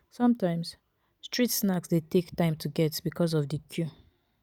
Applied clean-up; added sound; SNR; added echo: none; none; none; none.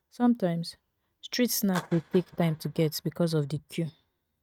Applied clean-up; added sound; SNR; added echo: neural mask model RNNoise.